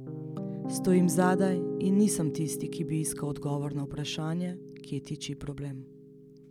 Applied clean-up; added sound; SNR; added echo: none; Piano; 6 dB; none.